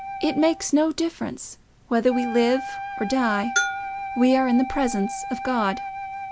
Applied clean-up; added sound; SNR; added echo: none; Bell + Wind instrument, woodwind instrument; 8 dB; none.